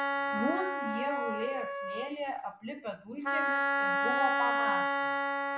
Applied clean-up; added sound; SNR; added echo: none; Wind instrument, woodwind instrument; -5 dB; none.